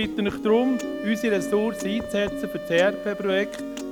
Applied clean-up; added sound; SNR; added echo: none; Piano + Wind instrument, woodwind instrument; 7 dB; none.